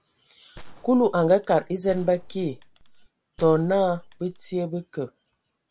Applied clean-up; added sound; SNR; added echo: none; Gunshot, gunfire; 17 dB; none.